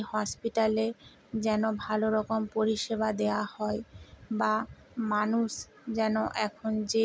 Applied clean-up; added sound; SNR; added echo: none; none; none; none.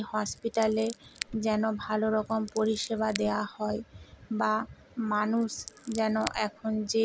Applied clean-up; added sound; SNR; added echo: none; Scissors; 15 dB; none.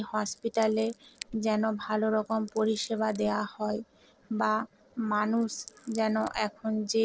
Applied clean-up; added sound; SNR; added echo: neural separator model SepFormer DNS4.